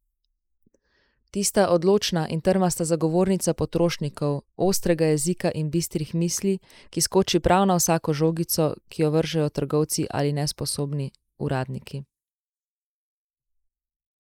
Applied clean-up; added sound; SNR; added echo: neural mask model Resemble Enhance denoiser.